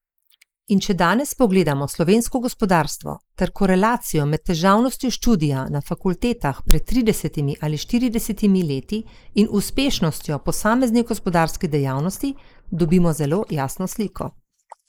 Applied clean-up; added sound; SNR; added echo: neural mask model Resemble Enhance denoiser.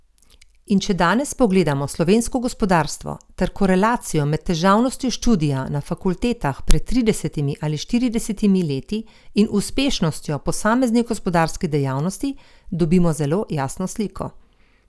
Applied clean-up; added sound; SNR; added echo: none; none; none; none.